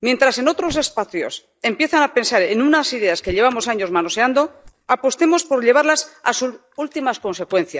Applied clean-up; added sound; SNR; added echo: neural mask model DeepFilterNet 3.